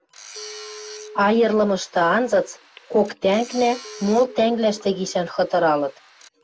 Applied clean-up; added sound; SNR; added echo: none; Telephone + Tools; 20 dB; none.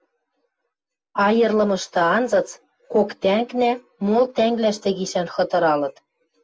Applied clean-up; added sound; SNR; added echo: none; none; none; none.